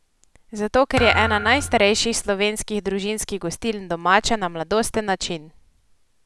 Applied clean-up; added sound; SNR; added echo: none; Thump, thud; 7 dB; none.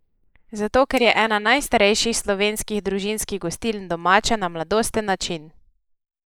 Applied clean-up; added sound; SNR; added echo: neural mask model Resemble Enhance denoiser.